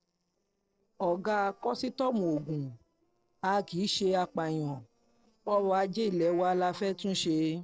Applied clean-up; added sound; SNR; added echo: neural separator model SepFormer DNS4.